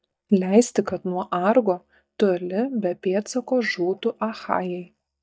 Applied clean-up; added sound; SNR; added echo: neural mask model DeepFilterNet 3.